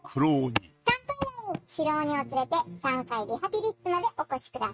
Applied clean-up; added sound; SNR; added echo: neural mask model RNNoise.